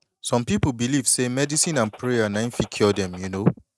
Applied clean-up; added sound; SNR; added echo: neural mask model RNNoise.